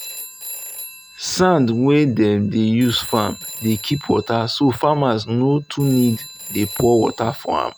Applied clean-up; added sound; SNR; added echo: none; Telephone; 17 dB; none.